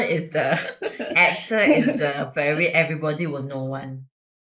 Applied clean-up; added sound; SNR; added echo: neural mask model Resemble Enhance denoiser.